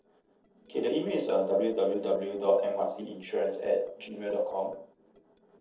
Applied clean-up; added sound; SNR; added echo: neural separator model SepFormer DNS4.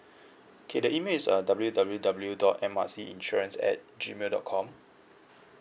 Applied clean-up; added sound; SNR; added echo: none; none; none; none.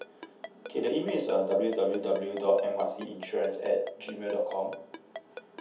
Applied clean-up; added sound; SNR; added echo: none; Ringtone; 16 dB; reverberation time 0.6 s.